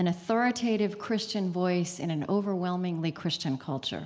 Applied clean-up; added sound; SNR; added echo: none; none; none; none.